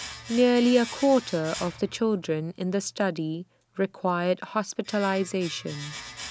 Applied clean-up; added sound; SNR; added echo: none; Domestic sounds, home sounds; 16 dB; none.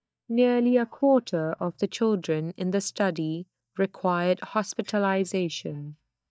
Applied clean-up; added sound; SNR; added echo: neural mask model DeepFilterNet 3.